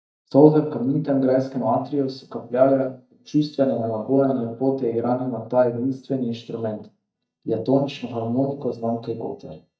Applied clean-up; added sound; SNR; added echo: neural mask model DeepFilterNet 3.